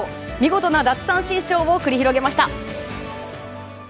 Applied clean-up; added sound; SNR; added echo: none; none; none; none.